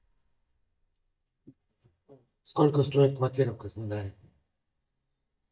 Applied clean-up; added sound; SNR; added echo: neural mask model DeepFilterNet 3.